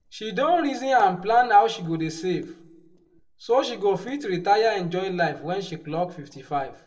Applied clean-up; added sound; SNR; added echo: neural separator model SepFormer DNS4.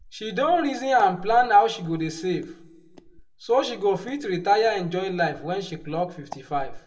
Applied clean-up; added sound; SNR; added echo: none; Walk, footsteps; 17 dB; reverberation time 0.4 s.